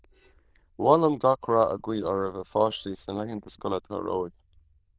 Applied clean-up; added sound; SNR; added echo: neural diffusion model UNIVERSE++.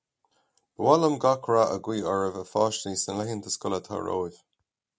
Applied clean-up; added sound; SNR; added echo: none; none; none; none.